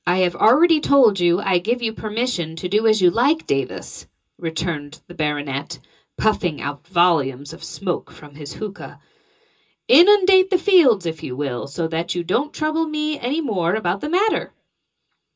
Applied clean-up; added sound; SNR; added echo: none; none; none; reverberation time 0.2 s.